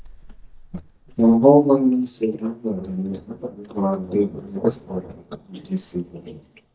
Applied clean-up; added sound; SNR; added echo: neural mask model DeepFilterNet 3.